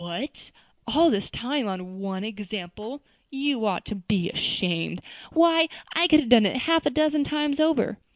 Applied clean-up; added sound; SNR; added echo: none; none; none; none.